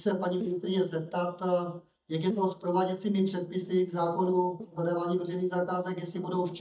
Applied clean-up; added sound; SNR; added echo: neural mask model DeepFilterNet 3.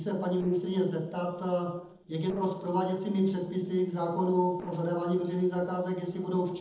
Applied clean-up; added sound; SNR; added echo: neural separator model SepFormer DNS4.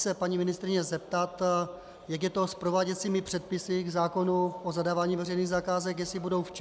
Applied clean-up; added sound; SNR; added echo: none; none; none; none.